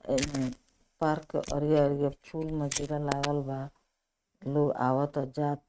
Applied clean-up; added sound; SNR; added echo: neural mask model RNNoise.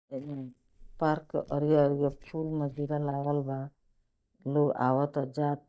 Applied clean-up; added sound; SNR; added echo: neural mask model DeepFilterNet 3.